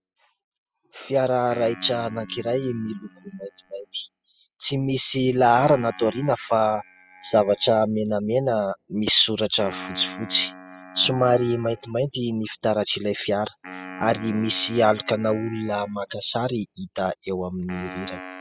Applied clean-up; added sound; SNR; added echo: classical method spectral subtraction.